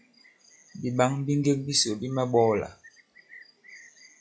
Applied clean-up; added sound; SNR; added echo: classical method log-MMSE.